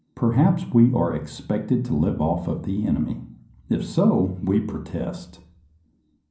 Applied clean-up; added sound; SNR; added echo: none; none; none; reverberation time 0.6 s.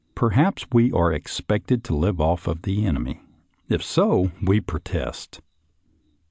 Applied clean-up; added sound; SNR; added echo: none; none; none; none.